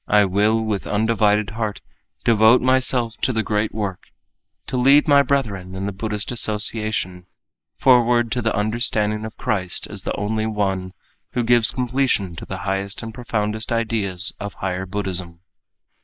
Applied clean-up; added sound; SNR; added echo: neural mask model Resemble Enhance denoiser.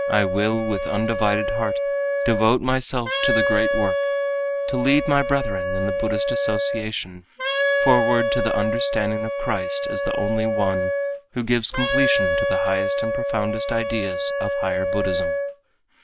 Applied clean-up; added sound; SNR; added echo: none; Wind instrument, woodwind instrument; -1 dB; none.